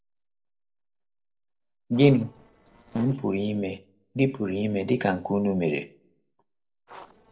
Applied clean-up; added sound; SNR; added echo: neural separator model SepFormer DNS4.